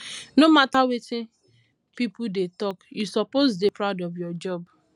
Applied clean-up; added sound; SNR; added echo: none; none; none; none.